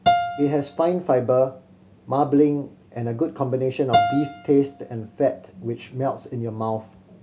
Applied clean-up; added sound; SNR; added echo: none; Piano; 5 dB; none.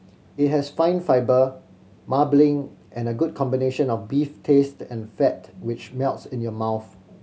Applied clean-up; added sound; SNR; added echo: none; none; none; none.